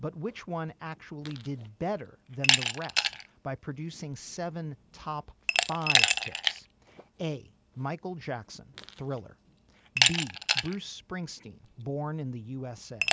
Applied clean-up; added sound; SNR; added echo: none; Glass; -4 dB; none.